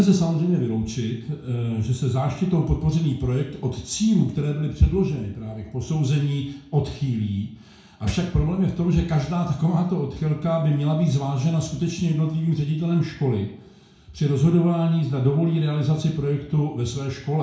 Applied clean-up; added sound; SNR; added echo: none; Snare drum; 19 dB; reverberation time 0.5 s.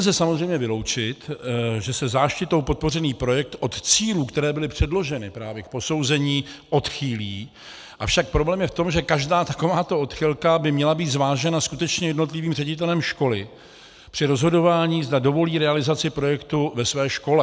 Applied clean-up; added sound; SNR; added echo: none; none; none; none.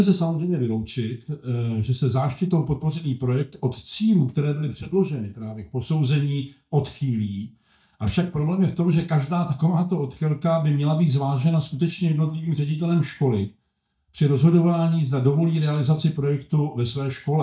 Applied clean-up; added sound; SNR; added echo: neural mask model DeepFilterNet 3.